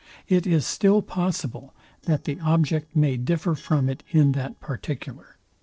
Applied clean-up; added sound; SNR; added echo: neural separator model SepFormer DNS4.